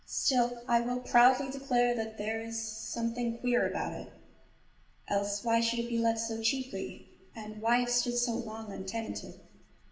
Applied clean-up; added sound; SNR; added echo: none; none; none; reverberation time 0.8 s.